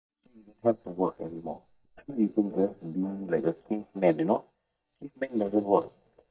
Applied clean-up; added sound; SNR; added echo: neural mask model DeepFilterNet 3.